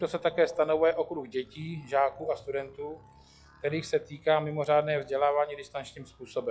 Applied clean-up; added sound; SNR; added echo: classical method log-MMSE.